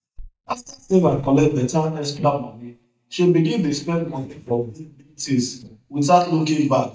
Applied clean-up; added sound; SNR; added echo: neural mask model DeepFilterNet 3.